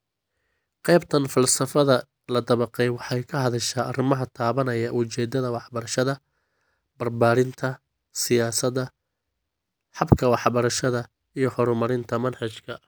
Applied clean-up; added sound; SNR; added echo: none; none; none; none.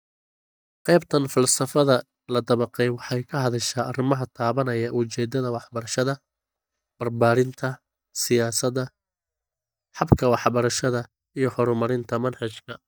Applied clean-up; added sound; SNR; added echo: neural mask model DeepFilterNet 3.